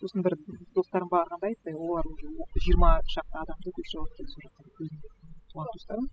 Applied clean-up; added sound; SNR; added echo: classical method spectral subtraction.